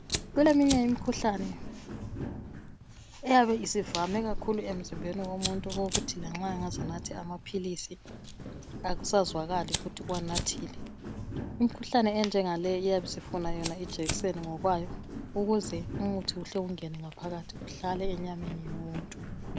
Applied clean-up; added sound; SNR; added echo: none; Walk, footsteps + Fire; 7 dB; none.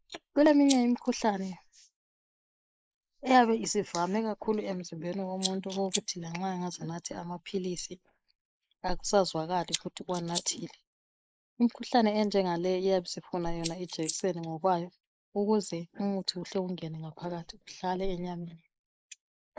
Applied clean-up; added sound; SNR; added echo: neural mask model Resemble Enhance denoiser.